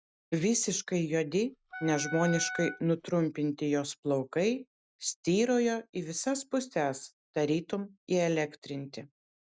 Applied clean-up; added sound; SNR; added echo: none; Wind instrument, woodwind instrument; 10 dB; none.